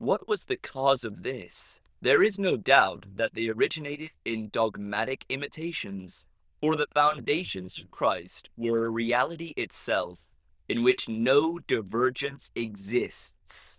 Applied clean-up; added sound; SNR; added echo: neural diffusion model UNIVERSE++.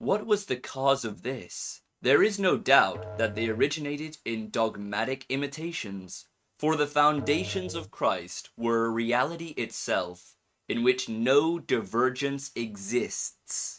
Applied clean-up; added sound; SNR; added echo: neural mask model RNNoise.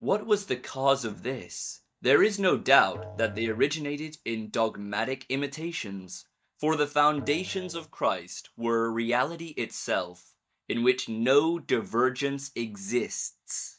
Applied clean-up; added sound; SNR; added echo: neural mask model DeepFilterNet 3.